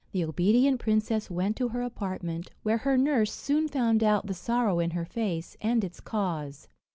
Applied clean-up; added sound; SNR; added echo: none; none; none; none.